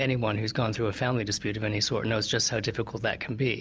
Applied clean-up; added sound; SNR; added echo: none; none; none; none.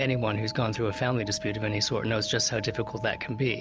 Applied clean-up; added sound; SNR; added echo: none; Alarm; 15 dB; none.